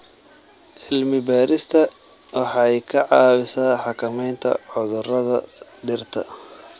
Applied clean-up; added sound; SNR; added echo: none; none; none; none.